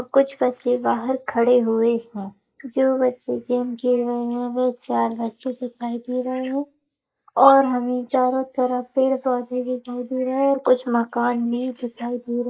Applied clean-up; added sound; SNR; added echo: neural mask model Resemble Enhance denoiser.